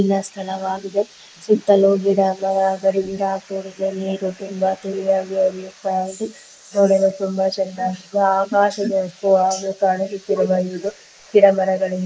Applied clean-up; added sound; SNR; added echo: neural mask model Resemble Enhance denoiser.